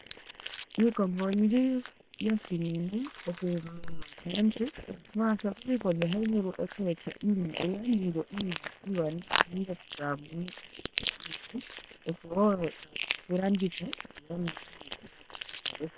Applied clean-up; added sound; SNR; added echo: neural separator model SepFormer WHAM!.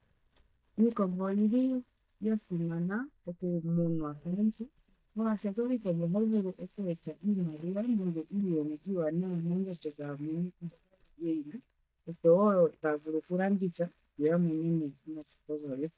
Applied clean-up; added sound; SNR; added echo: neural mask model DeepFilterNet 3.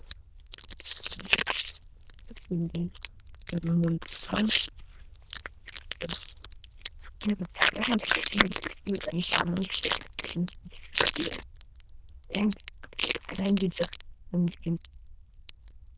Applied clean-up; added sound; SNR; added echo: neural diffusion model UNIVERSE++.